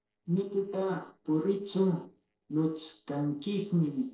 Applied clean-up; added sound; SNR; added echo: neural separator model SepFormer DNS4.